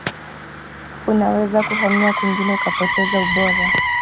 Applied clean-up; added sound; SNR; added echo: none; Motor vehicle (road); 1 dB; none.